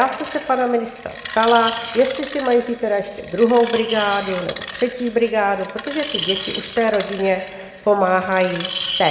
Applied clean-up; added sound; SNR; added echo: none; Screech; 11 dB; reverberation time 1.2 s.